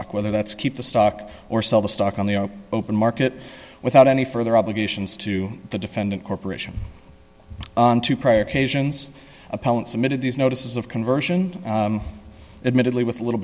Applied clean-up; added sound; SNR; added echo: none; none; none; none.